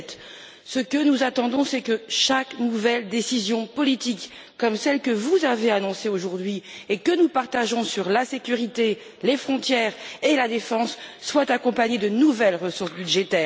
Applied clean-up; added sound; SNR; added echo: none; none; none; none.